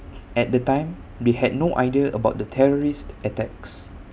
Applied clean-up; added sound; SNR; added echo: none; none; none; none.